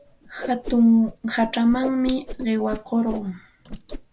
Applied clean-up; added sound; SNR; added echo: none; Whoosh, swoosh, swish; 13 dB; none.